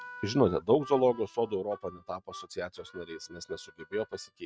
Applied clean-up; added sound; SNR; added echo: neural mask model RNNoise.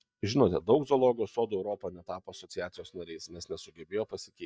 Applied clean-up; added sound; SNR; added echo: neural mask model DeepFilterNet 3.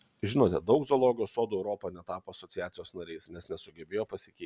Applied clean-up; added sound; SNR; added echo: none; none; none; none.